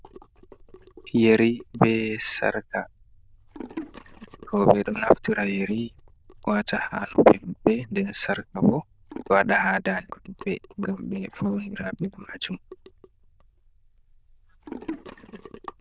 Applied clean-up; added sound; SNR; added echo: neural diffusion model UNIVERSE++.